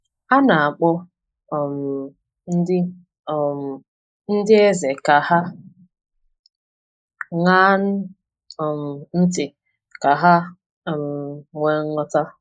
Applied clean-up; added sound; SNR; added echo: neural mask model Resemble Enhance denoiser.